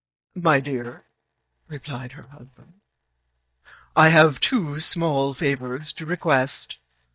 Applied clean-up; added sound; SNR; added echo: neural mask model DeepFilterNet 3.